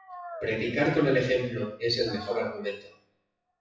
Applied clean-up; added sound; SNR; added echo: classical method WPE with log-MMSE.